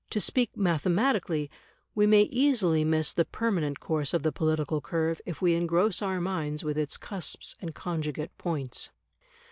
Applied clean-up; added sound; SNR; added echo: none; none; none; none.